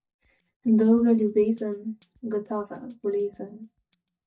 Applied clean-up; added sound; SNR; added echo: neural mask model DeepFilterNet 3.